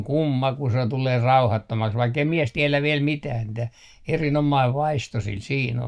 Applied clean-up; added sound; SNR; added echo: neural mask model DeepFilterNet 3.